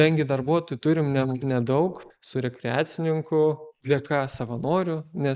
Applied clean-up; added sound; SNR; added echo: neural mask model Resemble Enhance denoiser.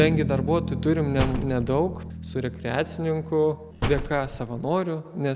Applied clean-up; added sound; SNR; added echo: none; Slam + Bass guitar; 6 dB; none.